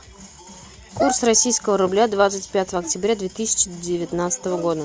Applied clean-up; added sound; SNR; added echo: none; none; none; none.